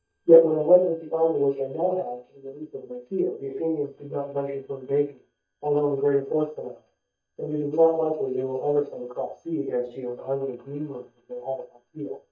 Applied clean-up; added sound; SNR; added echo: neural mask model DeepFilterNet 3.